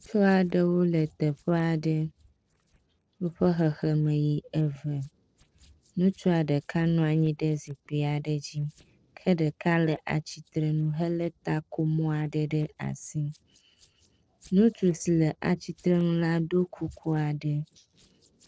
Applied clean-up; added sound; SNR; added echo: neural separator model SepFormer DNS4.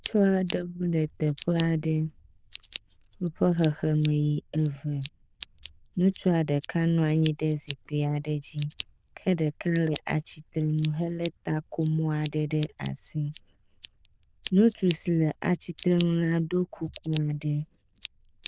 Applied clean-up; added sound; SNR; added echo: neural diffusion model UNIVERSE++.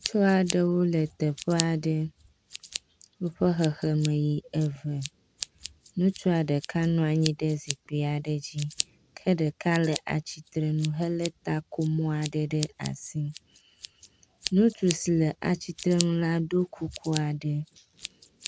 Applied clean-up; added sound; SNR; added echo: none; Scissors; 14 dB; none.